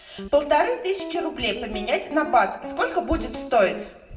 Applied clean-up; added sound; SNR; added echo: none; Guitar; 13 dB; reverberation time 0.6 s.